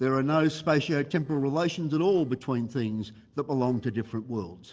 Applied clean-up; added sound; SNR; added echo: neural separator model SepFormer DNS4.